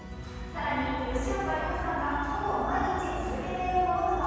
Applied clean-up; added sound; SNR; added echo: none; Musical instrument; 17 dB; reverberation time 2.1 s.